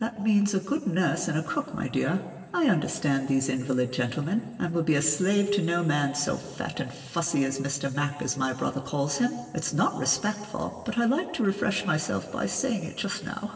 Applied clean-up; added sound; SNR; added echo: none; none; none; reverberation time 2.7 s.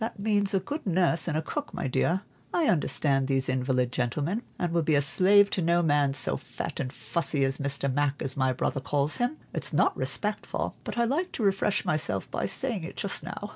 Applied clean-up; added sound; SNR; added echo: none; none; none; none.